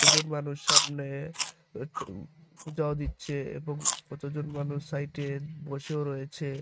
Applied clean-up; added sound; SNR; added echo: neural mask model RNNoise.